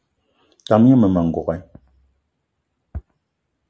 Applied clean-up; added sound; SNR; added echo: none; none; none; none.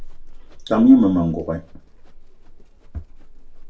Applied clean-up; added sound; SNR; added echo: none; Livestock, farm animals, working animals; 15 dB; reverberation time 0.2 s.